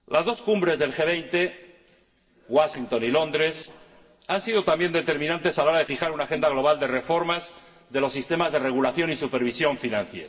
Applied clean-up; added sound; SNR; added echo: neural separator model SepFormer DNS4.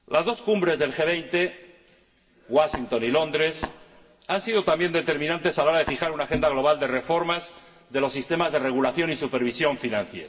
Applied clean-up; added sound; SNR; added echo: none; Tap; 11 dB; reverberation time 0.7 s.